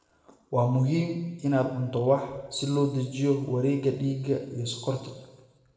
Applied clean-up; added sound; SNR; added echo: none; none; none; reverberation time 1.1 s.